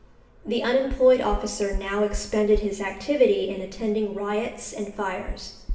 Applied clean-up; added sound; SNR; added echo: none; Knock; 11 dB; reverberation time 1.0 s.